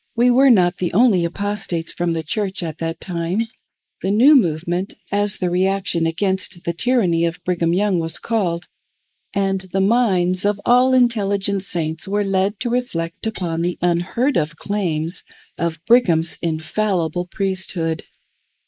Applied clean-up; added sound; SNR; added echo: neural mask model Resemble Enhance denoiser.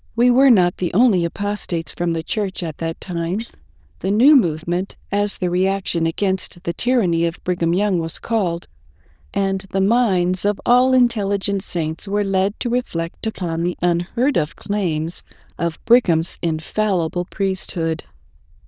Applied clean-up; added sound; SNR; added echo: neural diffusion model UNIVERSE++.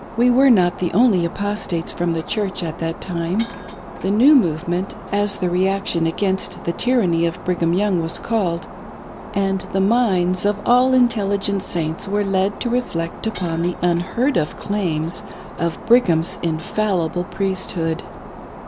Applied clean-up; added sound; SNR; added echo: none; Shatter; 14 dB; none.